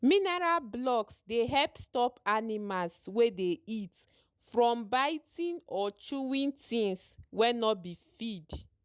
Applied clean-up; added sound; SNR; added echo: none; none; none; none.